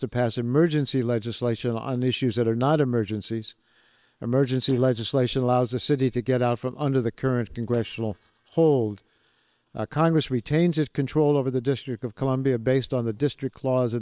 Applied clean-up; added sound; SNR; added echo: neural separator model SepFormer WHAM!.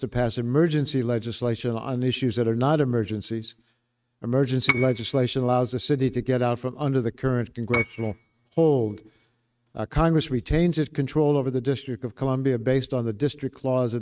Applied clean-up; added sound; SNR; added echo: neural mask model RNNoise.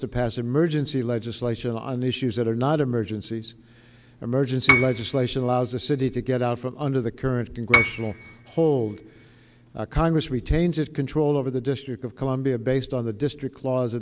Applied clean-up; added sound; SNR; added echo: none; Piano; 2 dB; none.